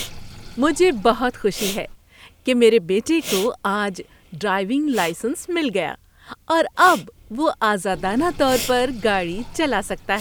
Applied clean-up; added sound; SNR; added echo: none; Sink (filling or washing) + Respiratory sounds; 14 dB; none.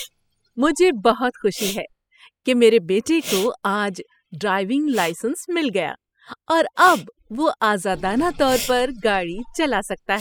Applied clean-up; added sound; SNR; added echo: classical method spectral subtraction.